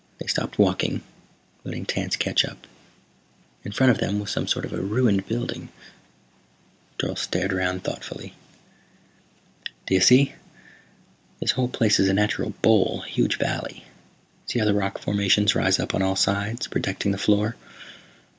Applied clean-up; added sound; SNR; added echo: none; none; none; none.